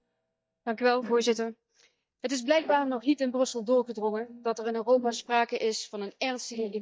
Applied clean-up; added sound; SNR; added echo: neural mask model DeepFilterNet 3.